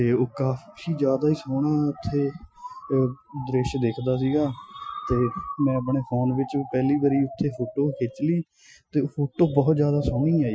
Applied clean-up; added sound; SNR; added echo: classical method Wiener filter.